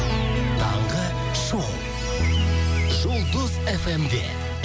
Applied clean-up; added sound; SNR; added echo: none; none; none; none.